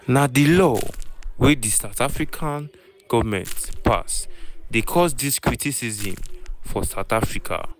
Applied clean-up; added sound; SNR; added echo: none; Crushing; 5 dB; none.